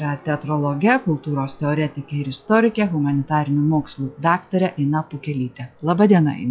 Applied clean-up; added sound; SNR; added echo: classical method log-MMSE.